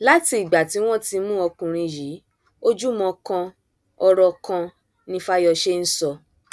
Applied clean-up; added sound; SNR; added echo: none; none; none; none.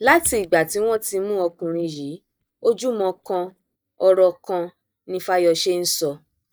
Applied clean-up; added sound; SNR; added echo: neural mask model DeepFilterNet 3.